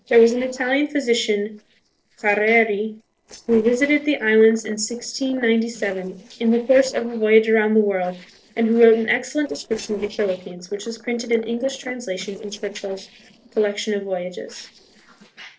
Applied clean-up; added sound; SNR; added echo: neural separator model SepFormer DNS4.